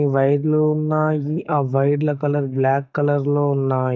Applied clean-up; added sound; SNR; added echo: neural mask model DeepFilterNet 3.